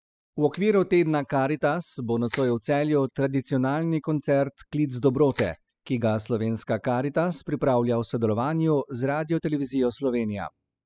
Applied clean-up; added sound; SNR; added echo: classical method spectral subtraction.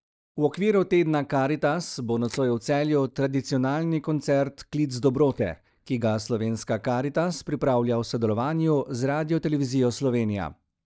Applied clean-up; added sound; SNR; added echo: neural mask model DeepFilterNet 3.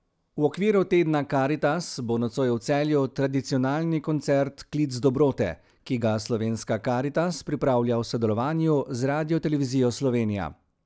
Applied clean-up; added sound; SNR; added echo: none; none; none; none.